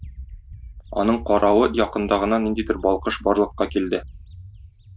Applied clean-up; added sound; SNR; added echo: none; Bird; 16 dB; none.